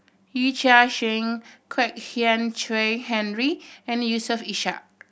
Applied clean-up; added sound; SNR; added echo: none; none; none; none.